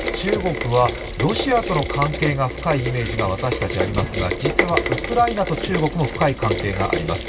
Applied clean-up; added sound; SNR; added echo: none; Rain; 3 dB; reverberation time 2.2 s.